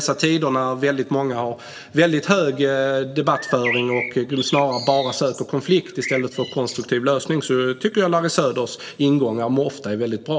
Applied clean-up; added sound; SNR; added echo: none; Bird; 10 dB; reverberation time 1.3 s.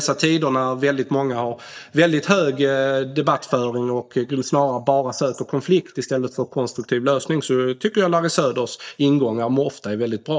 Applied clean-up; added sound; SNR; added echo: neural mask model DeepFilterNet 3.